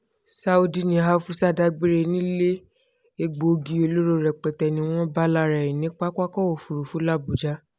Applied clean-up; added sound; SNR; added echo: none; none; none; none.